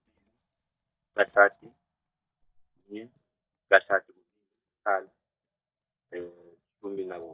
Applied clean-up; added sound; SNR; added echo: neural mask model DeepFilterNet 3.